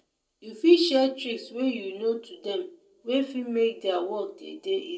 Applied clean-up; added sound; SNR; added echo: none; none; none; reverberation time 0.2 s.